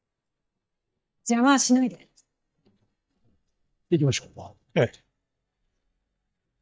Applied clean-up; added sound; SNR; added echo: neural mask model DeepFilterNet 3.